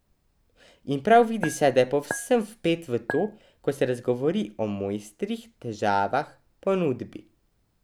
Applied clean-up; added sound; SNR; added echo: none; Chink, clink; 10 dB; none.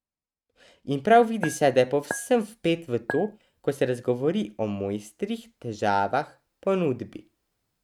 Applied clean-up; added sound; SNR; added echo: neural mask model RNNoise.